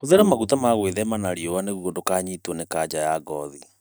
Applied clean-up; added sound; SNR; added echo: neural mask model DeepFilterNet 3.